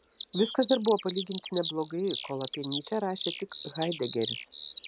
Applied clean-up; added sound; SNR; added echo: none; Bird vocalization, bird call, bird song; 8 dB; none.